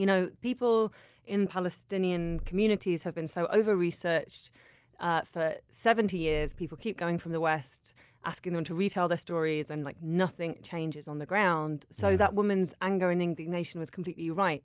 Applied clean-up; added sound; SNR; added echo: none; Purr; 12 dB; none.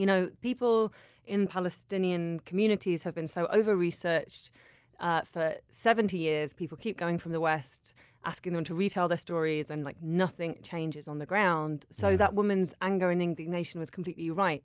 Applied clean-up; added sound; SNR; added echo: none; none; none; none.